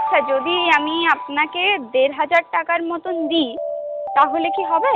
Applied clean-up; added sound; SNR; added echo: none; Alarm; 7 dB; none.